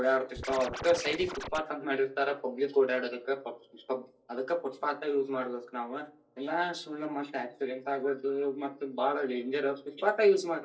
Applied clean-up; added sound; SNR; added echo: none; Scratching (performance technique); 9 dB; reverberation time 0.3 s.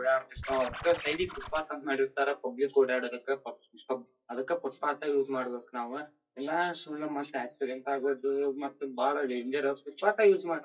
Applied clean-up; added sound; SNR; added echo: classical method WPE with log-MMSE.